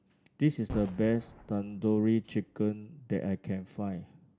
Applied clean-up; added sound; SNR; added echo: none; Boom; 18 dB; none.